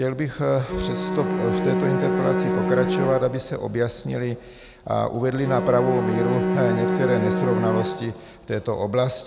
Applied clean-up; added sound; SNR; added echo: none; Bowed string instrument; 1 dB; none.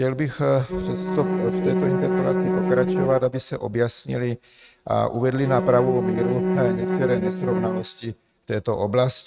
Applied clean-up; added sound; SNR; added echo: neural mask model RNNoise.